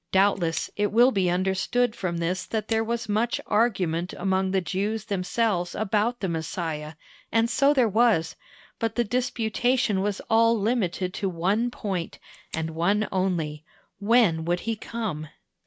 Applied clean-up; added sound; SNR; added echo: neural mask model RNNoise.